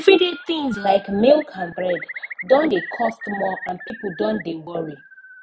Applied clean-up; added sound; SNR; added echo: none; Bird; 15 dB; none.